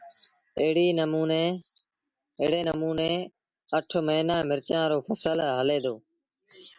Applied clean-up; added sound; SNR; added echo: none; none; none; none.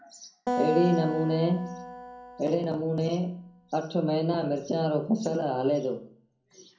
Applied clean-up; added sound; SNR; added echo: none; Acoustic guitar; 7 dB; reverberation time 0.6 s.